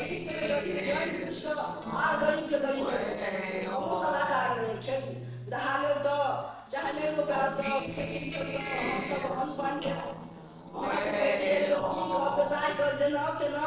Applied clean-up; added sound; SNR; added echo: neural separator model SepFormer DNS4.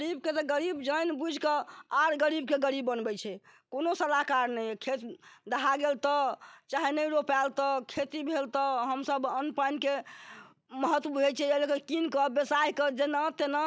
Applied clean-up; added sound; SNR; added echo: none; none; none; none.